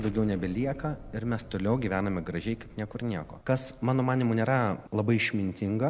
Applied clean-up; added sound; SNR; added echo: none; Explosion; 19 dB; none.